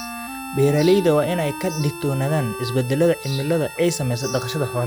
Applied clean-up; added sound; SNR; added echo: none; Wind instrument, woodwind instrument + Harmonica; 12 dB; none.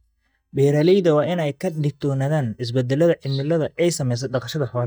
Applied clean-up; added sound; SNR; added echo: neural mask model DeepFilterNet 3.